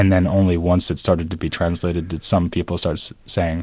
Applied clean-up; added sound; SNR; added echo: none; none; none; none.